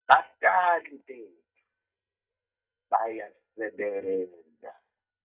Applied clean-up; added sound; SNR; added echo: neural mask model DeepFilterNet 3.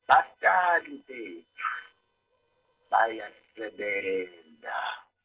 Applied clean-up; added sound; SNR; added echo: neural separator model SepFormer DNS4.